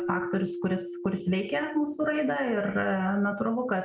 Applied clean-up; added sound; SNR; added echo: none; Keyboard (musical); 11 dB; none.